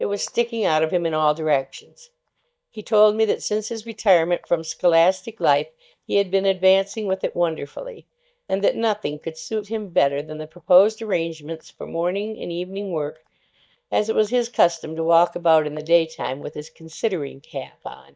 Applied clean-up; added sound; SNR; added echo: neural mask model DeepFilterNet 3.